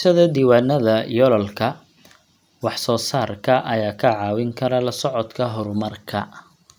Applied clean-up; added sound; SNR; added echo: none; none; none; none.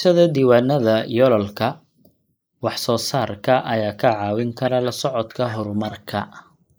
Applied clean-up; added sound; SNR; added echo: neural mask model Resemble Enhance denoiser.